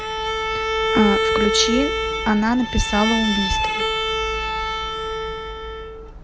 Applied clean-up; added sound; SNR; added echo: none; Bowed string instrument; 0 dB; none.